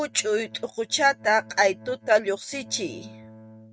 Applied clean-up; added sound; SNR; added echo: neural mask model RNNoise.